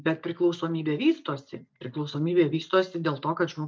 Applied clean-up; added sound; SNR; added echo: neural mask model DeepFilterNet 3.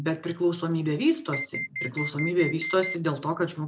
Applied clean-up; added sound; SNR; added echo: none; Alarm; 6 dB; none.